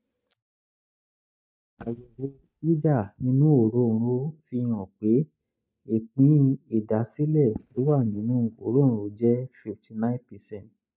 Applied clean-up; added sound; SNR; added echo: neural mask model DeepFilterNet 3.